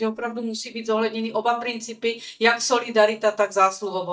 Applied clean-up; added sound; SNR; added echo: neural mask model DeepFilterNet 3.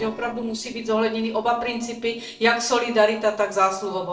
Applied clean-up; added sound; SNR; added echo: neural separator model SepFormer DNS4.